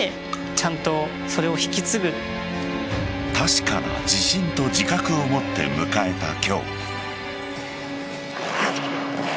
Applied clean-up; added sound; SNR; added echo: none; Bowed string instrument; 7 dB; none.